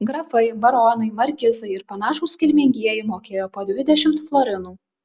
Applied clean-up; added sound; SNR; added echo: none; none; none; none.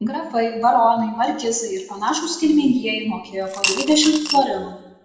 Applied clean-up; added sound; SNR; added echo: none; Coin (dropping) / Glass; 6 dB; reverberation time 0.9 s.